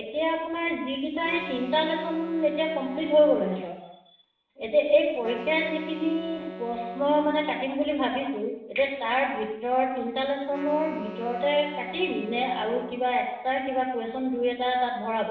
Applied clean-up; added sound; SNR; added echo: none; Wind instrument, woodwind instrument; 14 dB; reverberation time 0.9 s.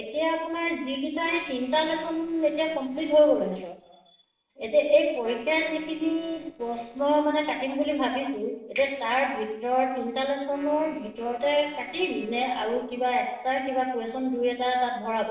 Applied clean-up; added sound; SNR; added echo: neural separator model SepFormer DNS4.